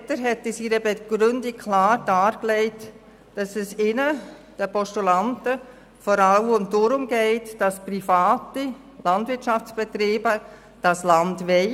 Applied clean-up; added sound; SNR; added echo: none; none; none; none.